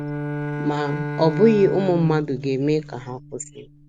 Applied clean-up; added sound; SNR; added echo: none; Bowed string instrument; 8 dB; none.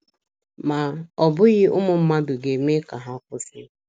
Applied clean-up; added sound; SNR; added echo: none; none; none; none.